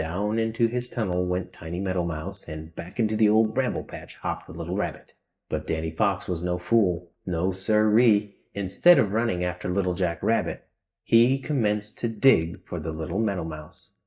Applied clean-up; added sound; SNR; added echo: neural mask model DeepFilterNet 3.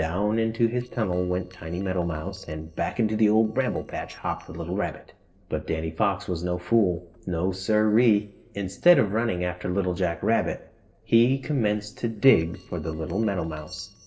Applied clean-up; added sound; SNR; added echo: neural separator model SepFormer DNS4.